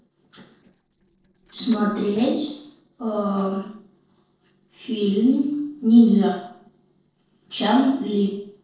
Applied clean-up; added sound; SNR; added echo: neural separator model SepFormer DNS4.